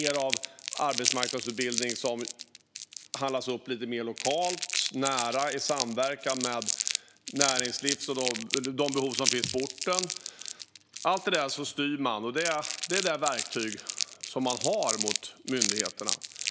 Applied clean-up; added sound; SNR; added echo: none; Crumpling, crinkling; 3 dB; none.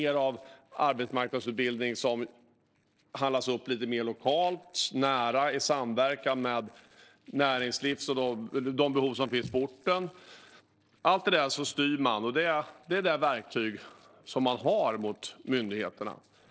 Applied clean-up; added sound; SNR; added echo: neural separator model SepFormer DNS4.